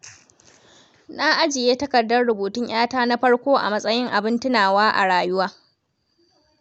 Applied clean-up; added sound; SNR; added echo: none; none; none; none.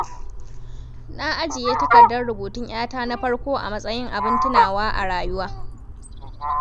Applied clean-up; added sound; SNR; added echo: none; Fowl; -4 dB; none.